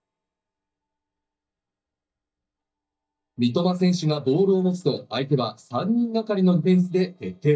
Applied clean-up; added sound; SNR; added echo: neural mask model DeepFilterNet 3.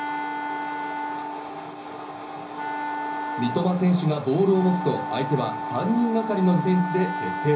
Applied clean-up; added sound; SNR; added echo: none; Wind instrument, woodwind instrument; 7 dB; reverberation time 0.5 s.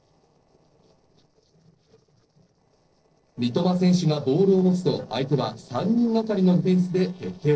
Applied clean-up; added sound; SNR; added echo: neural separator model SepFormer DNS4.